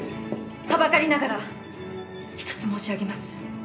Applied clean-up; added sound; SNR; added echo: none; none; none; reverberation time 0.5 s.